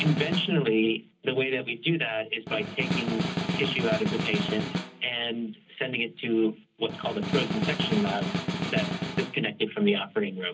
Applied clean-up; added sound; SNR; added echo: none; Snare drum; 4 dB; reverberation time 0.4 s.